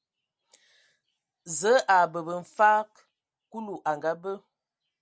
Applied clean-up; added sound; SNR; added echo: none; none; none; none.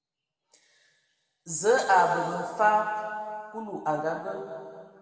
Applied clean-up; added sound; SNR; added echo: none; none; none; reverberation time 2.3 s.